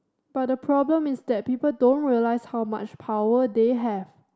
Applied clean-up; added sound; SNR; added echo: none; none; none; none.